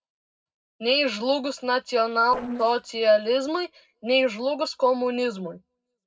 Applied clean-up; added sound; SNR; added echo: neural separator model SepFormer DNS4.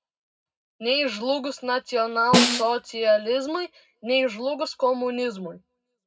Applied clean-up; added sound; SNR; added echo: none; Snare drum; -2 dB; reverberation time 0.3 s.